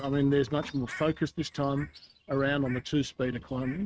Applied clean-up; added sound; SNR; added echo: neural mask model RNNoise.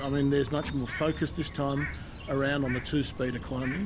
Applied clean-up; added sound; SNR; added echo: none; Bird; 9 dB; none.